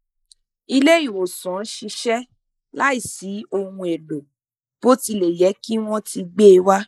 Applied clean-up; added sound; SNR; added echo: neural mask model Resemble Enhance denoiser.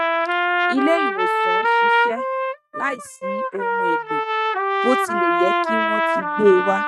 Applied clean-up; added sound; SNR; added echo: neural mask model RNNoise.